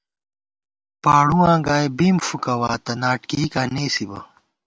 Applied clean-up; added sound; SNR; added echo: none; none; none; none.